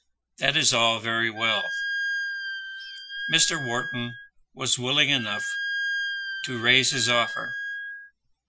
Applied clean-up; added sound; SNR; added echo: classical method Wiener filter.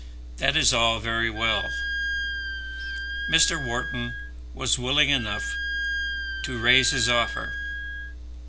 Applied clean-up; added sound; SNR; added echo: none; Wind instrument, woodwind instrument; 4 dB; none.